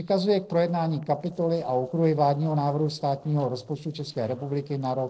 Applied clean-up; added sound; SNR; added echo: neural separator model SepFormer DNS4.